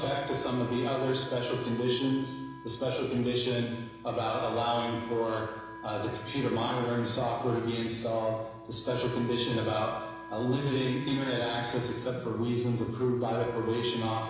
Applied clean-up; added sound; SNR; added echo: none; Wind instrument, woodwind instrument; 14 dB; reverberation time 1.0 s.